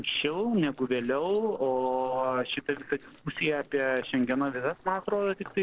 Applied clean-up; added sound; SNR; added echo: neural separator model SepFormer DNS4.